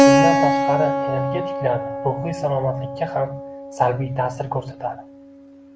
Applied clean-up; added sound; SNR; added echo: none; Keyboard (musical); -2 dB; none.